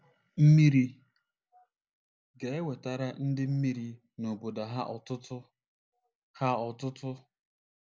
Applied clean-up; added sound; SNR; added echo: none; none; none; none.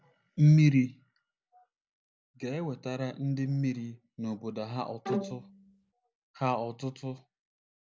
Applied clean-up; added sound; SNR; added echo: none; Bowed string instrument; 6 dB; none.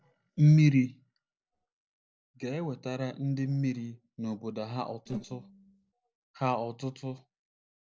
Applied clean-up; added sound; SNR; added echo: neural separator model SepFormer DNS4.